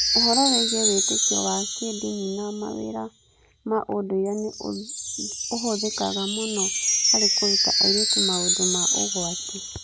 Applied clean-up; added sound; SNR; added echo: none; Wind chime; -3 dB; none.